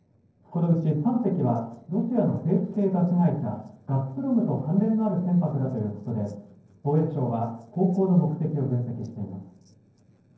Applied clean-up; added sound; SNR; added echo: neural separator model SepFormer DNS4.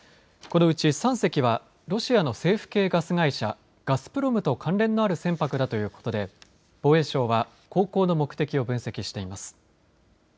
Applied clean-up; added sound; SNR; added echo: none; none; none; none.